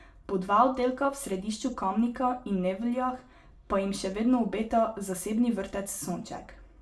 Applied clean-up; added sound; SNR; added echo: none; none; none; reverberation time 0.3 s.